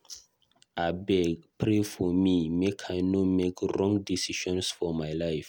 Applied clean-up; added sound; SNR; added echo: none; none; none; none.